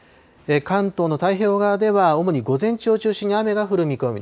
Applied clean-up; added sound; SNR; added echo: none; none; none; none.